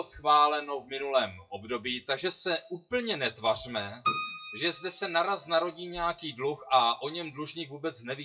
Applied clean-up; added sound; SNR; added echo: classical method WPE with log-MMSE.